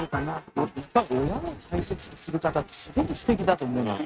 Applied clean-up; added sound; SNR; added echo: neural mask model RNNoise.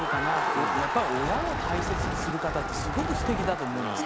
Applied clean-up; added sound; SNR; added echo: none; Wind + Crowd; -2 dB; none.